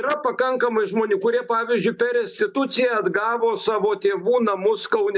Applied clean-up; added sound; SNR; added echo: none; none; none; none.